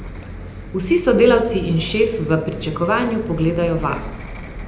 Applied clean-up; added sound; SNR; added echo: none; Bus; 12 dB; reverberation time 0.7 s.